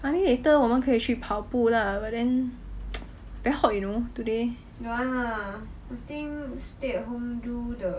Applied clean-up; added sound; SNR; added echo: none; none; none; none.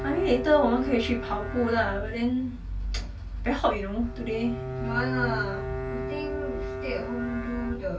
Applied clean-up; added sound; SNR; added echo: none; Bowed string instrument; 7 dB; reverberation time 0.2 s.